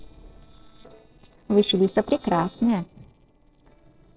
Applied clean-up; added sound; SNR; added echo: neural separator model SepFormer DNS4.